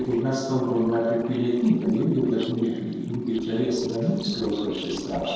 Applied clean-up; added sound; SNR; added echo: neural separator model SepFormer DNS4.